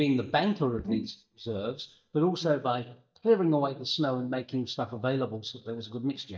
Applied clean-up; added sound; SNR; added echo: neural mask model DeepFilterNet 3.